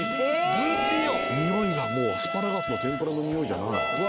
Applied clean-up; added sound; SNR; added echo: none; Trumpet; 4 dB; none.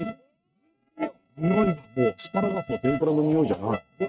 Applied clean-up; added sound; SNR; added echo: neural mask model RNNoise.